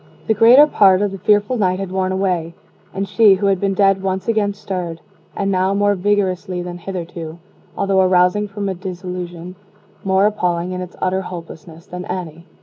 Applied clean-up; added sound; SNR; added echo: none; none; none; none.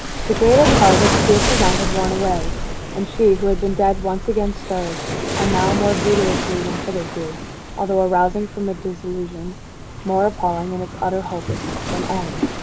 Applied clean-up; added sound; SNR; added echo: none; Waves, surf; 2 dB; none.